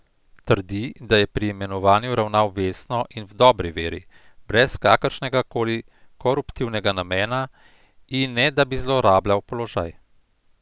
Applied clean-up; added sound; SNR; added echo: none; none; none; none.